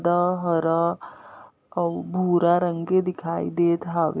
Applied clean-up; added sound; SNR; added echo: none; none; none; none.